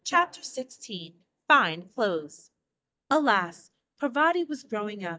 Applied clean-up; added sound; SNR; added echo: neural mask model DeepFilterNet 3.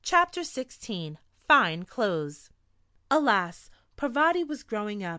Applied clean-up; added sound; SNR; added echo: none; none; none; none.